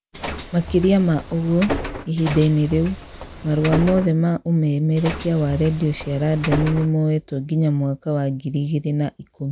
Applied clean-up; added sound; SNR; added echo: none; Bus; 9 dB; none.